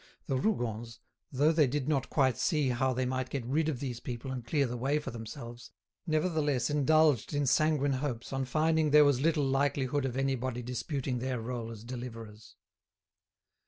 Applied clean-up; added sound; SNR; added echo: none; none; none; none.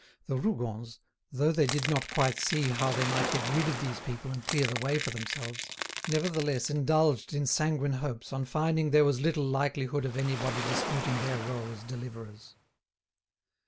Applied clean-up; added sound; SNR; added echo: none; Crackle / Crushing + Waves, surf; 6 dB; none.